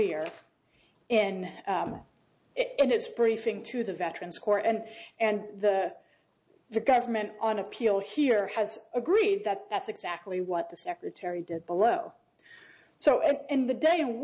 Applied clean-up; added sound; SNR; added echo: none; none; none; none.